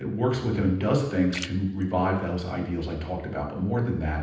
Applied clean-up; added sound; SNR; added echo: none; Splash, splatter; 20 dB; reverberation time 0.9 s.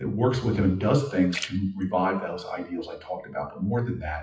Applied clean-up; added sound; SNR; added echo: classical method WPE with log-MMSE.